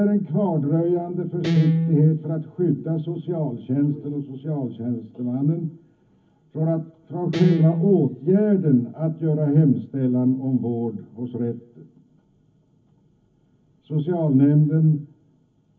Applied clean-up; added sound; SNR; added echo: none; Guitar; 3 dB; reverberation time 0.3 s.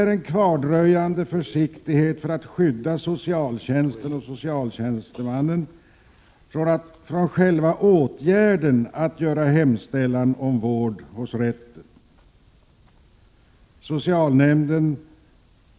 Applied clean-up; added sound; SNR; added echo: none; none; none; none.